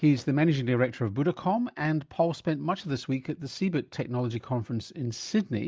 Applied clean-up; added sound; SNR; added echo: none; none; none; none.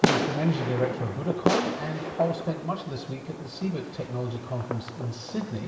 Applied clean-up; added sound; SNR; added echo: none; Fireworks; 1 dB; reverberation time 2.2 s.